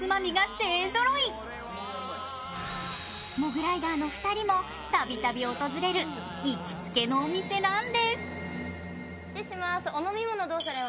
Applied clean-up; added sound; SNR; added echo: none; none; none; none.